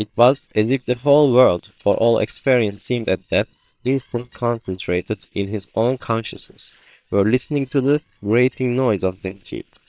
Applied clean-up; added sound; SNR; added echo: neural separator model SepFormer WHAM!.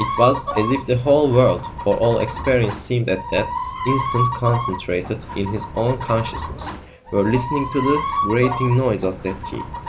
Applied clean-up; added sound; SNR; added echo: none; Chicken, rooster; 6 dB; none.